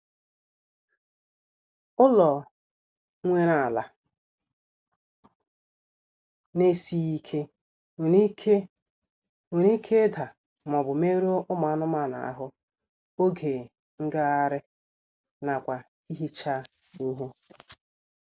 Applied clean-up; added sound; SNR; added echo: none; none; none; none.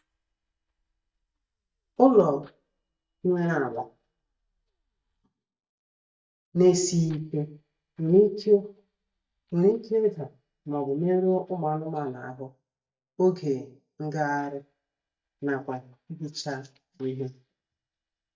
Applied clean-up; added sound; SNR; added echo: neural mask model DeepFilterNet 3.